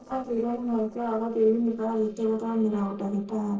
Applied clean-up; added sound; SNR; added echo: neural separator model SepFormer DNS4.